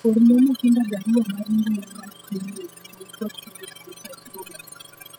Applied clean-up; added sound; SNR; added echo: classical method spectral subtraction.